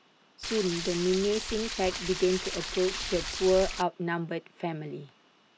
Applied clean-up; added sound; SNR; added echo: none; Stream; 6 dB; none.